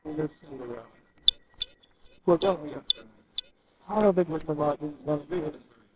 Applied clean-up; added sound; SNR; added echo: neural separator model SepFormer WHAMR!.